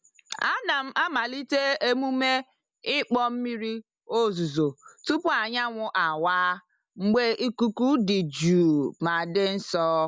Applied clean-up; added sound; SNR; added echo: none; none; none; none.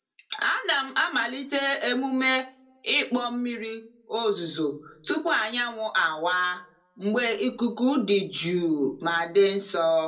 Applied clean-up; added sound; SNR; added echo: none; none; none; reverberation time 0.2 s.